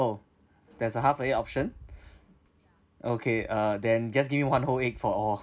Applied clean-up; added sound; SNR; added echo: none; none; none; none.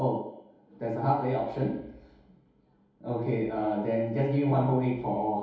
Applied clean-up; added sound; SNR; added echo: none; none; none; reverberation time 2.2 s.